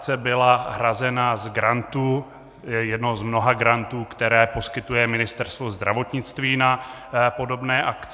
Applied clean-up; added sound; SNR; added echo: none; none; none; none.